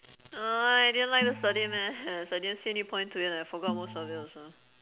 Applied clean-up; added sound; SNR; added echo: none; Organ; 10 dB; none.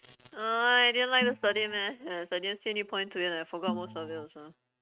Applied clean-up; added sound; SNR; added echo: neural mask model RNNoise.